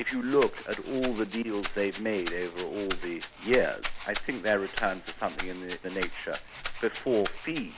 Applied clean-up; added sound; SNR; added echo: none; Rattle (instrument); 7 dB; none.